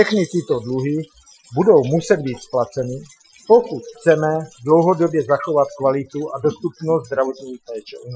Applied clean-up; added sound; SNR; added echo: classical method Wiener filter.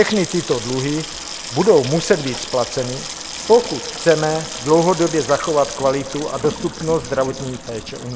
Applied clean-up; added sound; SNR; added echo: none; Sink (filling or washing) / Water tap, faucet; 11 dB; none.